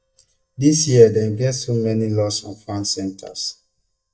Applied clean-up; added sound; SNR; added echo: neural mask model DeepFilterNet 3.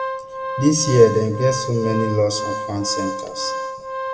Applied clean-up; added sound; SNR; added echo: none; Organ; 7 dB; reverberation time 1.1 s.